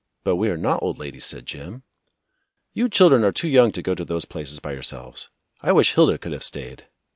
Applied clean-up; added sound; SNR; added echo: none; none; none; none.